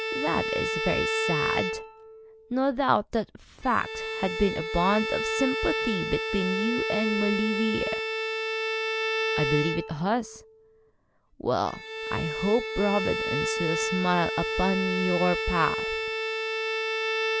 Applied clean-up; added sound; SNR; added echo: none; Bowed string instrument; 1 dB; none.